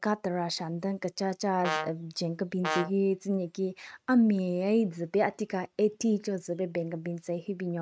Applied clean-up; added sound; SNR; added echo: neural mask model RNNoise.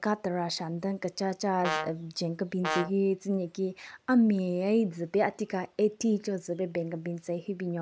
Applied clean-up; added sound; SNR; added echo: none; Brass instrument; 4 dB; none.